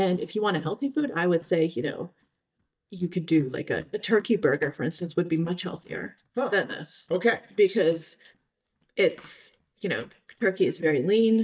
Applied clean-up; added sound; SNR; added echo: neural mask model DeepFilterNet 3.